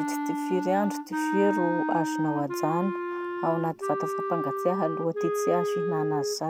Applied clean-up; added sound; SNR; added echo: none; Wind instrument, woodwind instrument; 0 dB; none.